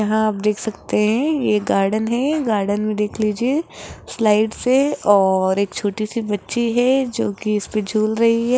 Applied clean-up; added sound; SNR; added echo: none; none; none; none.